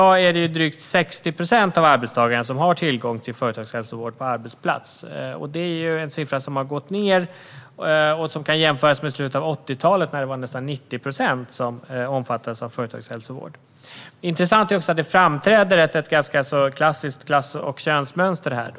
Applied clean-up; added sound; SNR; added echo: none; none; none; none.